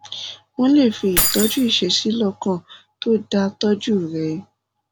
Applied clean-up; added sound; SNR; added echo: none; Keys jangling; 3 dB; none.